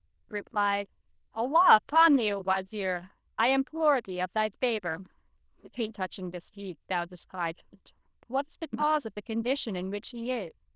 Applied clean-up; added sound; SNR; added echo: neural diffusion model UNIVERSE++.